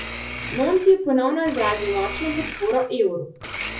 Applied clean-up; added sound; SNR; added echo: none; Domestic sounds, home sounds; 10 dB; reverberation time 0.4 s.